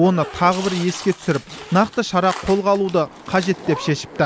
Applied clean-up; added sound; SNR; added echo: none; Zipper (clothing) + Tearing; 15 dB; none.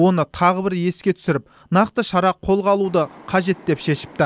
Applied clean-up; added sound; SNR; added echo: none; none; none; none.